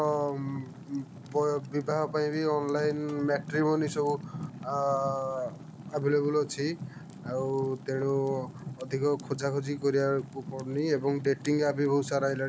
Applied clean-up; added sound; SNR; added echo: none; Fire; 13 dB; none.